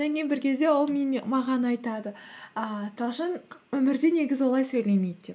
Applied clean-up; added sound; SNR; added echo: none; none; none; none.